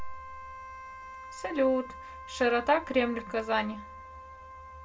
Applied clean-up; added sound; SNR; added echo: none; Wind instrument, woodwind instrument; 14 dB; reverberation time 0.2 s.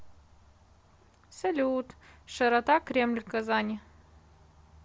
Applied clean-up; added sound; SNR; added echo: none; none; none; none.